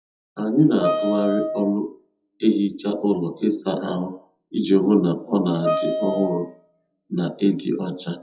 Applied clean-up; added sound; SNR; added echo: classical method WPE with log-MMSE.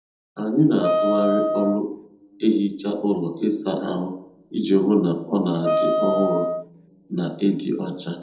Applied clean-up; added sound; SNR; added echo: none; Wind instrument, woodwind instrument; 0 dB; reverberation time 0.8 s.